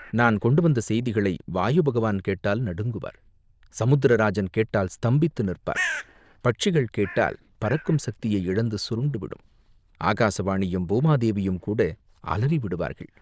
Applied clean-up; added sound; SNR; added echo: neural diffusion model UNIVERSE++.